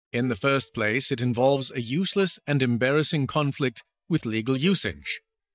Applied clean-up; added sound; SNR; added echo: neural mask model DeepFilterNet 3.